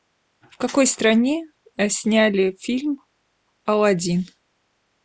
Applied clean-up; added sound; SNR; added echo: none; none; none; none.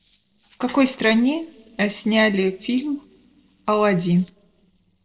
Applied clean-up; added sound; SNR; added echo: neural separator model SepFormer DNS4.